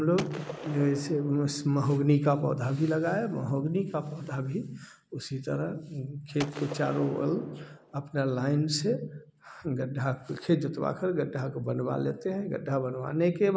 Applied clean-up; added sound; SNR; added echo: none; Gunshot, gunfire; 13 dB; none.